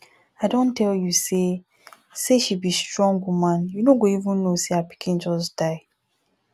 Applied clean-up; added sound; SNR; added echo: none; none; none; none.